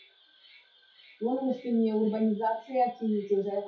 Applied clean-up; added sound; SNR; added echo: classical method WPE with log-MMSE.